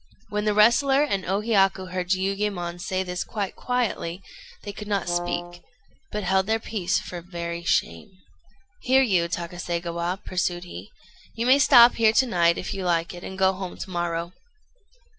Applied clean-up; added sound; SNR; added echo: none; Brass instrument; 9 dB; none.